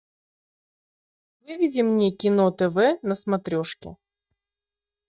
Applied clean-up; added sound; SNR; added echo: neural mask model DeepFilterNet 3.